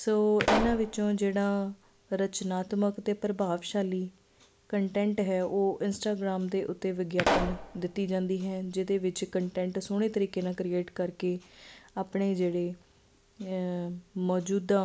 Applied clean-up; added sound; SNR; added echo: none; Explosion; 3 dB; none.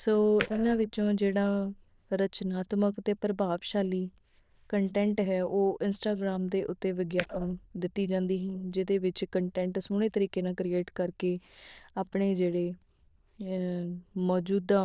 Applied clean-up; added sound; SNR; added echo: neural diffusion model UNIVERSE++.